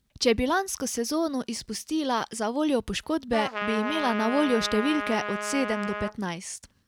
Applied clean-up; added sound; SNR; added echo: none; Trumpet; 5 dB; none.